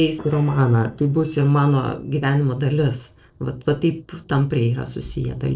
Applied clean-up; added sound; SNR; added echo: neural separator model SepFormer DNS4.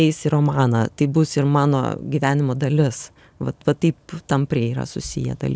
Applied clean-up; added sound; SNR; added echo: none; none; none; none.